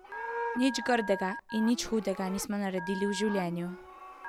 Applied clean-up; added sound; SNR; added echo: none; Telephone + Livestock, farm animals, working animals; 9 dB; none.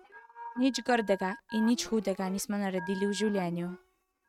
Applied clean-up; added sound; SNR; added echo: neural mask model RNNoise.